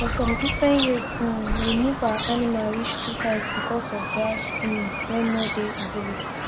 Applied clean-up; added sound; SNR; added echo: none; Bird vocalization, bird call, bird song; -2 dB; none.